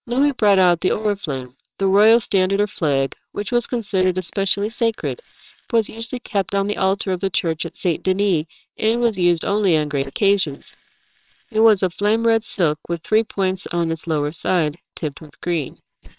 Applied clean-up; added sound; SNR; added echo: neural separator model SepFormer WHAMR!.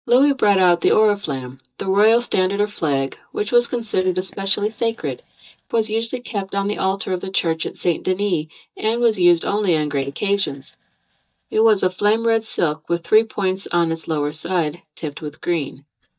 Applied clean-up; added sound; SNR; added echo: neural mask model DeepFilterNet 3.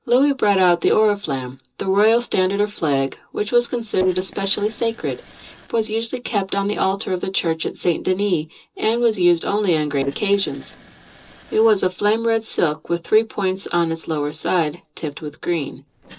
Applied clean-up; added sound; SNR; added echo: neural separator model SepFormer DNS4.